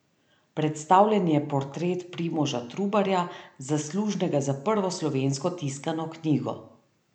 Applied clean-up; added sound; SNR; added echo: none; none; none; none.